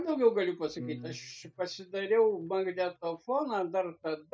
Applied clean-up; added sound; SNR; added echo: neural mask model DeepFilterNet 3.